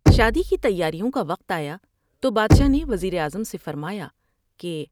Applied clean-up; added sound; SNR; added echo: none; Knock; -1 dB; none.